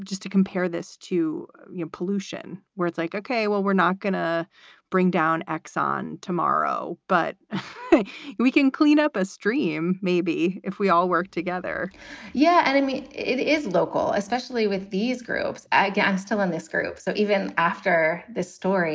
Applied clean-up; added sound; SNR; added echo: none; none; none; none.